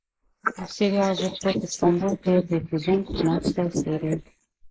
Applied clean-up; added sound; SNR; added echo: neural mask model Resemble Enhance denoiser.